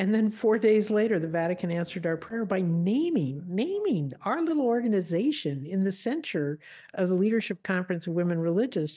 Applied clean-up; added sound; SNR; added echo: neural mask model DeepFilterNet 3.